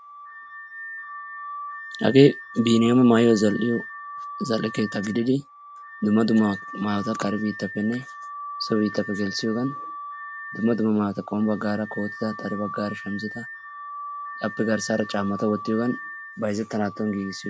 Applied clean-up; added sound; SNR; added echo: none; Alarm / Car; 12 dB; none.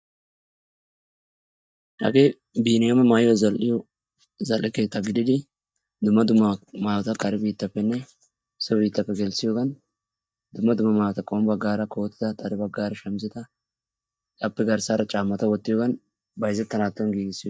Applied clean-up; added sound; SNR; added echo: neural mask model DeepFilterNet 3.